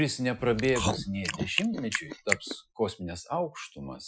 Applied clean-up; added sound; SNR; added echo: classical method Wiener filter.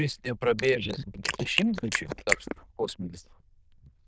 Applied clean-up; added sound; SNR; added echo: neural diffusion model UNIVERSE++.